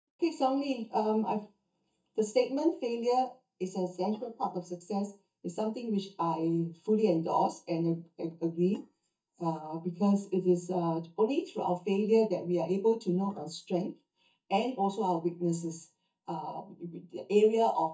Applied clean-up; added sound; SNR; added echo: neural mask model DeepFilterNet 3.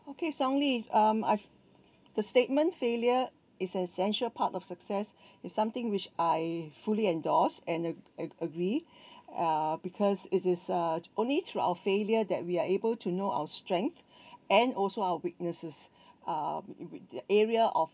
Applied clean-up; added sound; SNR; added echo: none; none; none; none.